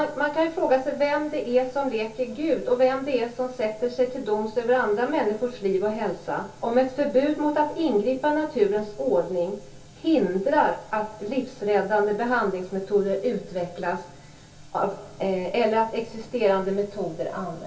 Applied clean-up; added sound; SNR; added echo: none; none; none; reverberation time 0.2 s.